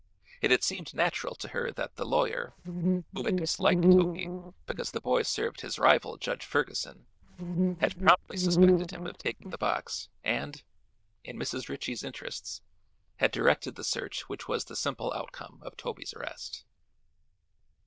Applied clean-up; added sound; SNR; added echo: neural diffusion model UNIVERSE++.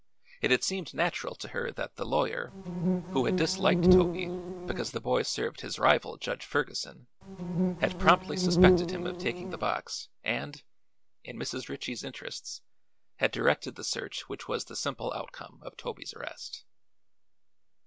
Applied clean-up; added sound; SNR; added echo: none; Insect; -4 dB; none.